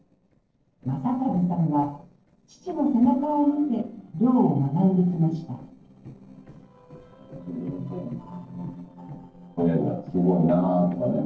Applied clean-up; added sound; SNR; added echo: neural separator model SepFormer DNS4.